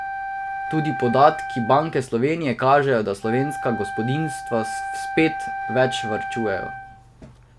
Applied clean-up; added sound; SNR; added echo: none; Wind instrument, woodwind instrument; 8 dB; none.